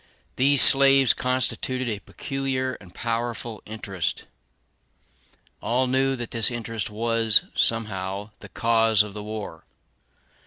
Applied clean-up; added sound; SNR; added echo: none; none; none; none.